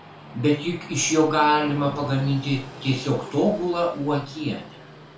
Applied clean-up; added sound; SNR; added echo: none; Train; 17 dB; reverberation time 0.3 s.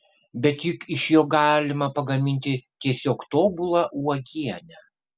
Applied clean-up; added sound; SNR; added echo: none; none; none; none.